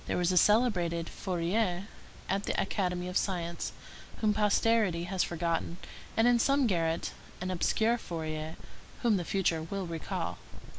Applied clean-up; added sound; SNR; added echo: none; none; none; none.